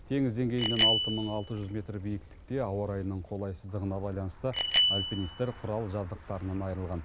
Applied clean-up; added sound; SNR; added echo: none; Bicycle bell; -4 dB; none.